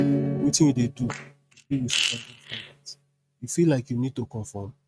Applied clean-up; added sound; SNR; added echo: neural mask model RNNoise.